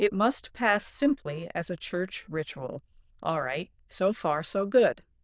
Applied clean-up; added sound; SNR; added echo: neural diffusion model UNIVERSE++.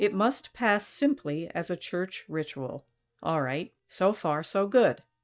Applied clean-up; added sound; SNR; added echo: neural mask model DeepFilterNet 3.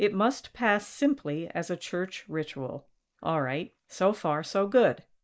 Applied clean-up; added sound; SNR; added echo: neural mask model Resemble Enhance denoiser.